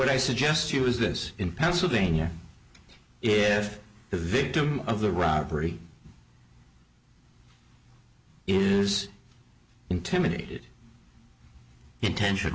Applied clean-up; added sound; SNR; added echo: none; none; none; none.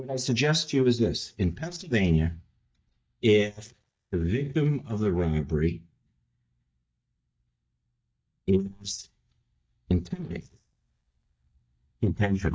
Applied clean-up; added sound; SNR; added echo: neural mask model DeepFilterNet 3.